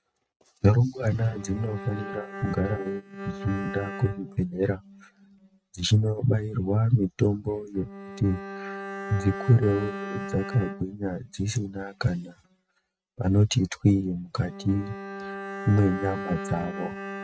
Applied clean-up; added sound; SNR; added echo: neural mask model RNNoise.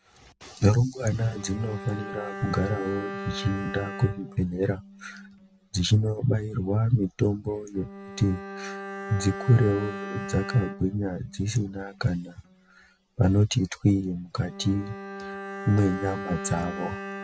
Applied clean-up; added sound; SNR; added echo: none; Bowed string instrument; 12 dB; none.